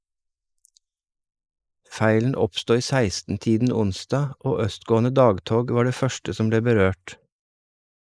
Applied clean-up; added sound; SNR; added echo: neural mask model Resemble Enhance denoiser.